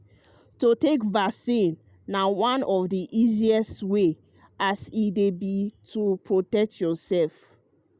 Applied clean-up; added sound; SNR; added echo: none; none; none; none.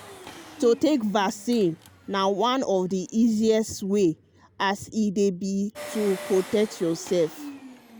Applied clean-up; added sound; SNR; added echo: none; Engine; 18 dB; none.